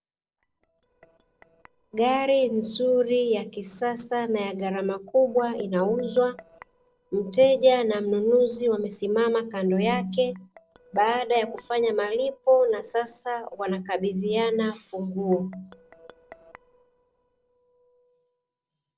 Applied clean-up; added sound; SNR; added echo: neural separator model SepFormer DNS4.